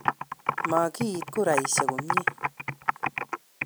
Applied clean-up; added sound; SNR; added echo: none; Computer keyboard; -1 dB; none.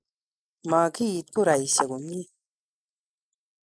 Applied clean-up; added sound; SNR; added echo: neural mask model Resemble Enhance denoiser.